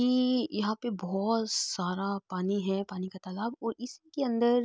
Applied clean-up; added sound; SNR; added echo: none; none; none; none.